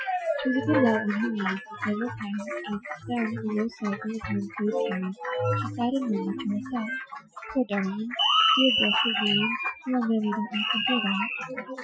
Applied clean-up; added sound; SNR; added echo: classical method Wiener filter.